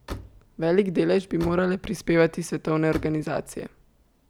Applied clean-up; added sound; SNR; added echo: none; Slam; 17 dB; none.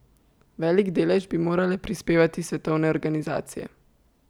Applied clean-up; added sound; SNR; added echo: none; none; none; none.